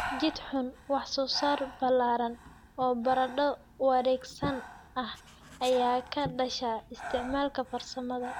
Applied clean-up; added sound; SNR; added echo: none; Breathing; 13 dB; none.